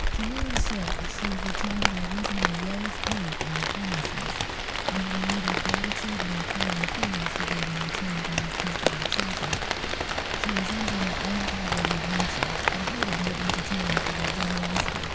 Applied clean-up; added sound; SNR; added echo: none; Rain; -5 dB; none.